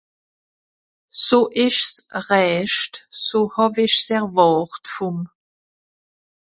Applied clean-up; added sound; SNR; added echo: none; none; none; none.